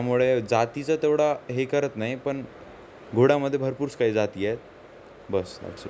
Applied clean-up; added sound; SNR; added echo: none; none; none; none.